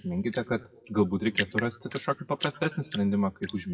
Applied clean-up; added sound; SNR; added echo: classical method WPE with log-MMSE.